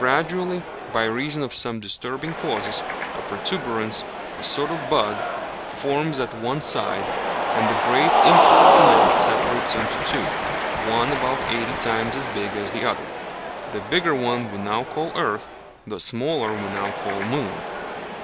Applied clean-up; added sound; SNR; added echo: none; Cheering; -3 dB; none.